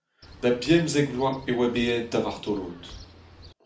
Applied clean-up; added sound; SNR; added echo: none; Bird; 20 dB; reverberation time 0.4 s.